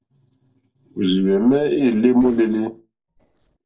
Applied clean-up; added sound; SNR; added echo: neural separator model SepFormer DNS4.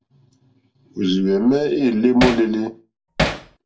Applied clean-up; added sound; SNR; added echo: none; Hammer; 3 dB; reverberation time 0.2 s.